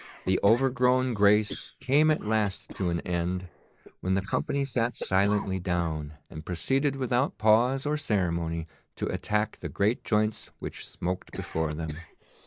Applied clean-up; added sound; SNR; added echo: neural mask model Resemble Enhance denoiser.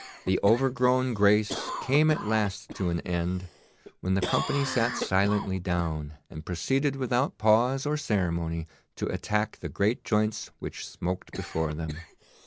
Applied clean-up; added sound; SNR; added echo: none; Cough; 13 dB; none.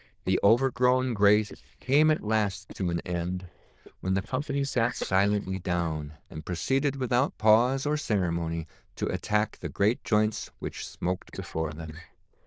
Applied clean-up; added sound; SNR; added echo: neural diffusion model UNIVERSE++.